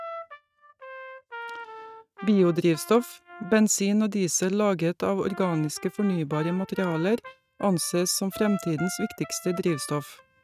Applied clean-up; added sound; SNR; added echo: neural mask model RNNoise.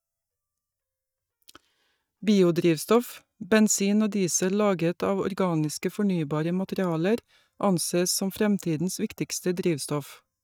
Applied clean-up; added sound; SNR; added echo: neural mask model DeepFilterNet 3.